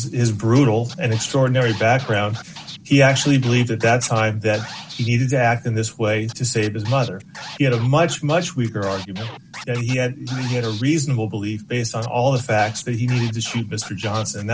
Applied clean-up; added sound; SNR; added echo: none; Scratching (performance technique); 19 dB; none.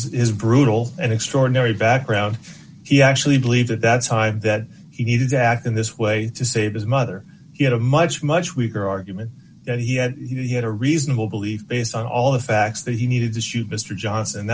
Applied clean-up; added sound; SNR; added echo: none; none; none; none.